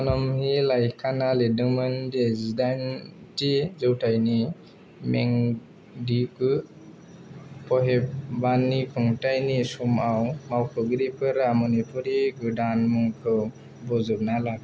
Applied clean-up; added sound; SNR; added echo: none; none; none; none.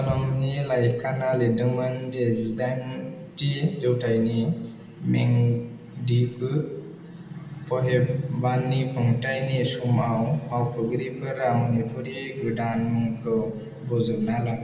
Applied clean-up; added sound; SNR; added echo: none; none; none; reverberation time 1.2 s.